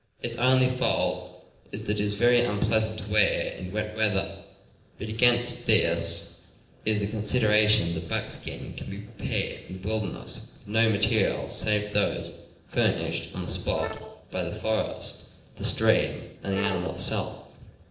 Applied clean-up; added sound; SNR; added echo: neural separator model SepFormer DNS4.